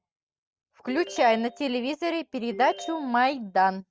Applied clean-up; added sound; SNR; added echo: neural mask model RNNoise.